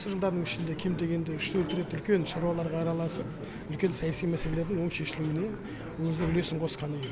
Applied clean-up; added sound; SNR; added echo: none; none; none; none.